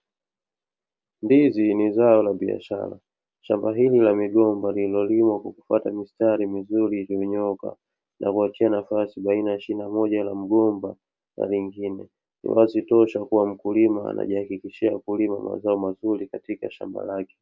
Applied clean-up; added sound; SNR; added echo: none; none; none; none.